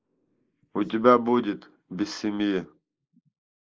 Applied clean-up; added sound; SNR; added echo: neural mask model Resemble Enhance denoiser.